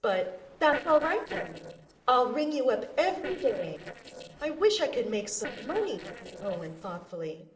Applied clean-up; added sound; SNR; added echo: neural separator model SepFormer DNS4.